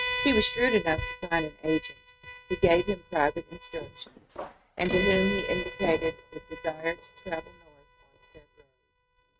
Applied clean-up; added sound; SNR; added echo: neural mask model RNNoise.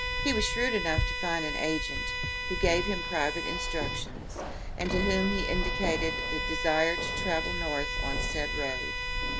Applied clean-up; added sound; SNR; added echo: none; Keys jangling + Bowed string instrument; -1 dB; none.